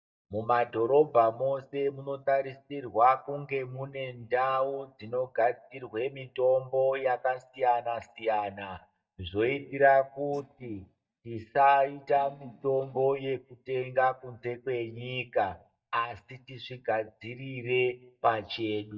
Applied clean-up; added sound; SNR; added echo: neural mask model DeepFilterNet 3.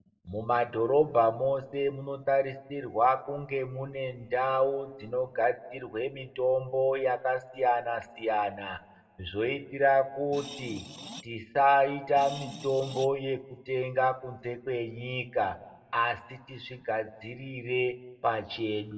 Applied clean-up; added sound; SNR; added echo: none; Screech; 14 dB; reverberation time 1.0 s.